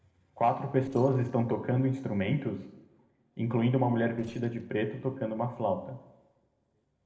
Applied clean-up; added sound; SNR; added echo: neural separator model SepFormer DNS4.